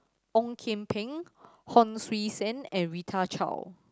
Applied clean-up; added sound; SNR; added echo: none; none; none; none.